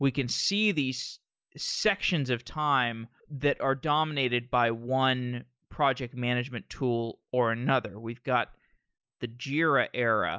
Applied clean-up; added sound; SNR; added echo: none; none; none; none.